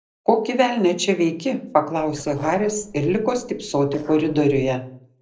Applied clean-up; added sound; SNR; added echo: neural separator model SepFormer DNS4.